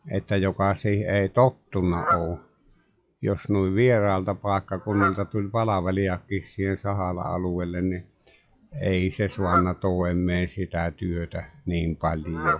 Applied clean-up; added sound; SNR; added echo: classical method log-MMSE.